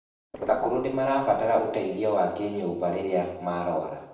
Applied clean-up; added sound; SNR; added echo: neural separator model SepFormer DNS4.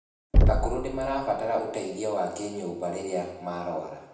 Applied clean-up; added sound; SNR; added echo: none; Knock; -3 dB; reverberation time 0.9 s.